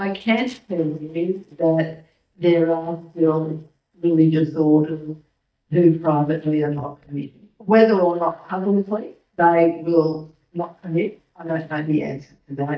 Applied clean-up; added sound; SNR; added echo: neural mask model DeepFilterNet 3.